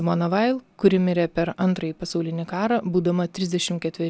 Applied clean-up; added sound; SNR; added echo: none; none; none; none.